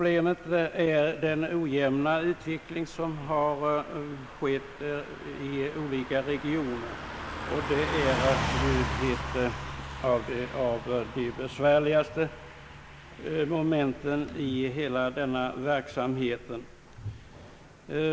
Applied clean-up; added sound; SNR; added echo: none; Car passing by / Truck; 9 dB; none.